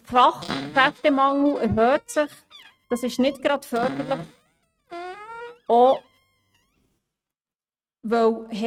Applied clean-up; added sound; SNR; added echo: neural mask model RNNoise.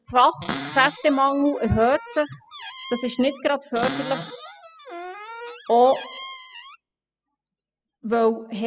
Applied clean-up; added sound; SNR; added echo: classical method spectral subtraction.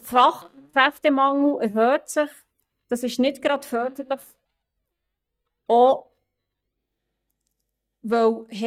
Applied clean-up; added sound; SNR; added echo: neural mask model DeepFilterNet 3.